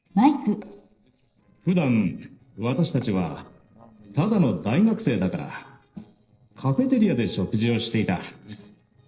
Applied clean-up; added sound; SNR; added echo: neural separator model SepFormer DNS4.